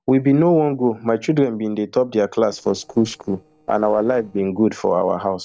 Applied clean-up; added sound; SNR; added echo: neural separator model SepFormer DNS4.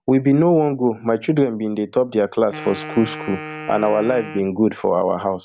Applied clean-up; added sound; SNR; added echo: none; Wind instrument, woodwind instrument; 15 dB; none.